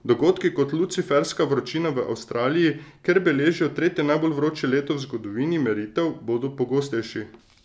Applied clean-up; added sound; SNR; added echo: none; none; none; none.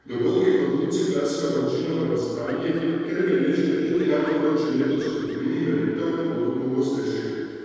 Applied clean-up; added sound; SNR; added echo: neural separator model SepFormer DNS4.